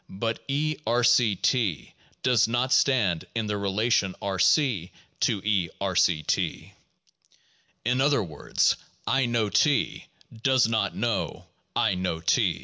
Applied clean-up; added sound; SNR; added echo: none; none; none; none.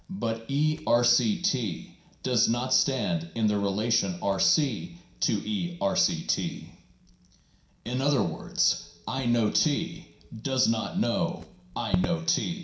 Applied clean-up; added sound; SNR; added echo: none; Crackle; 17 dB; reverberation time 0.5 s.